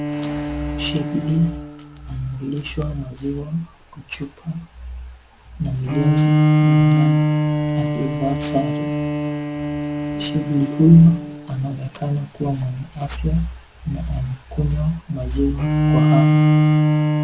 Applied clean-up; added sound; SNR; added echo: none; Bowed string instrument; -1 dB; none.